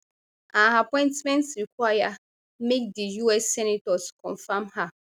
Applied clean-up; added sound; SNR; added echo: none; none; none; none.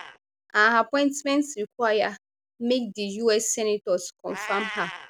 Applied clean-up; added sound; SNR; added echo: none; Meow; 16 dB; none.